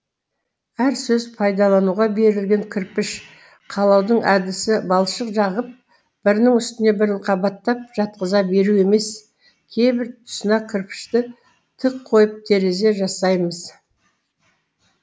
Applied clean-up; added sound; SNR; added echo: none; none; none; none.